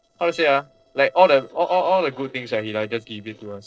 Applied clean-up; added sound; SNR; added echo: neural separator model SepFormer DNS4.